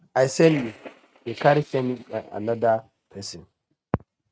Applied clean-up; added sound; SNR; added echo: neural mask model RNNoise.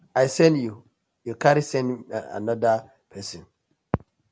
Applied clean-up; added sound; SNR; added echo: none; none; none; none.